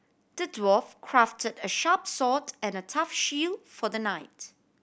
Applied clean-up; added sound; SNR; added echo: none; none; none; none.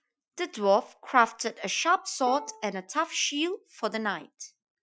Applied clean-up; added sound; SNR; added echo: classical method Wiener filter.